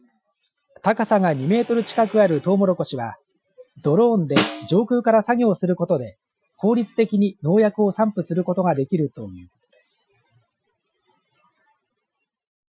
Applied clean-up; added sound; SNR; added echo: classical method Wiener filter.